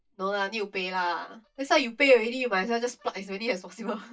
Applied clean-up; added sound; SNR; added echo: neural mask model DeepFilterNet 3.